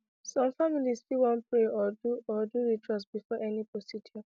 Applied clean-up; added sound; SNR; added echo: none; none; none; none.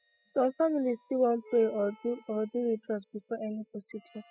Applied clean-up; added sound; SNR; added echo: classical method spectral subtraction.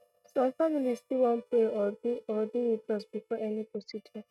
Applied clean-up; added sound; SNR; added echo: neural mask model RNNoise.